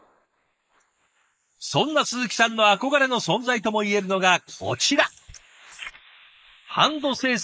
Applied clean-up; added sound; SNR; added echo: neural mask model Resemble Enhance denoiser.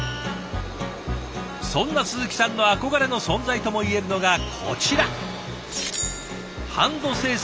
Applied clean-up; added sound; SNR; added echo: none; none; none; none.